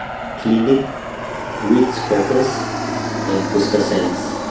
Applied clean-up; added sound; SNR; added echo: none; Aircraft; 4 dB; reverberation time 0.4 s.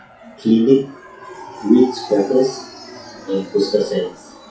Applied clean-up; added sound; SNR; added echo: classical method WPE with log-MMSE.